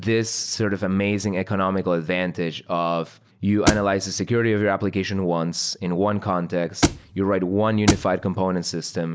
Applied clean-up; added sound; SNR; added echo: none; Thump, thud; 1 dB; none.